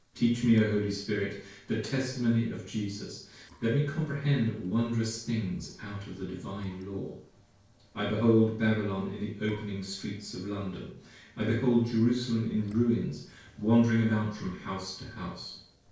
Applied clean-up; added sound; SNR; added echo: neural separator model SepFormer DNS4.